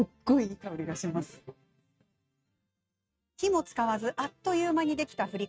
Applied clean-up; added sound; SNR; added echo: neural mask model RNNoise.